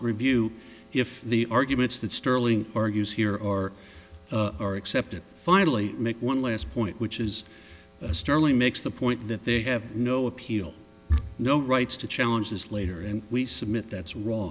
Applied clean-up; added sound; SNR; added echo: none; none; none; none.